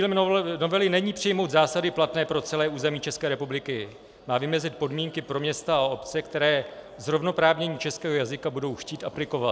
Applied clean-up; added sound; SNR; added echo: none; none; none; none.